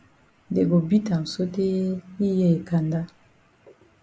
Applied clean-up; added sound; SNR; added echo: none; none; none; none.